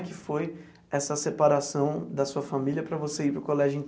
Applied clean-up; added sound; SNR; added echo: none; none; none; none.